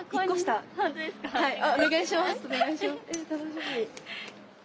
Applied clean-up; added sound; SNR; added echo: none; Electric guitar; 19 dB; none.